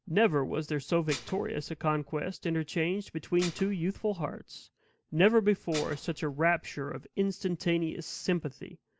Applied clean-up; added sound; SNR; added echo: none; Dishes, pots, and pans; 15 dB; none.